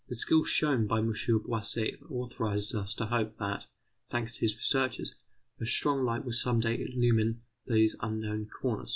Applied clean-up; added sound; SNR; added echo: none; none; none; none.